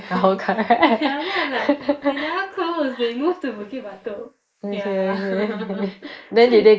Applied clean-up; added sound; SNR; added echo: neural mask model Resemble Enhance denoiser.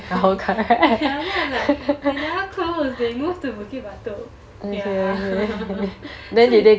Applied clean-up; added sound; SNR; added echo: none; none; none; none.